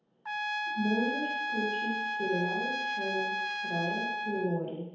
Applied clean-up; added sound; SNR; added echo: none; Trumpet; -1 dB; reverberation time 0.9 s.